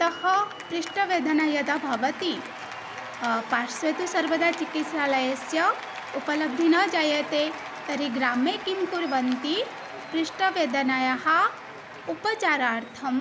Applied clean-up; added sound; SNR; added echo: none; Applause / Cheering; 12 dB; none.